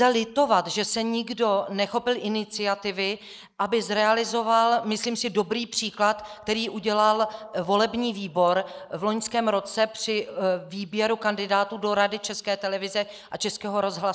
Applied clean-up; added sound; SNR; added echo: neural mask model Resemble Enhance denoiser.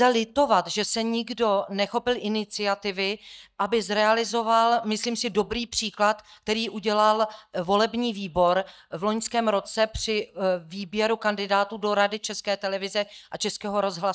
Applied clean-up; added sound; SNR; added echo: neural mask model DeepFilterNet 3.